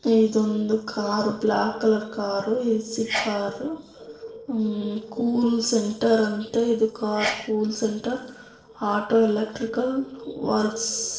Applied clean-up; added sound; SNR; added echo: neural separator model SepFormer DNS4.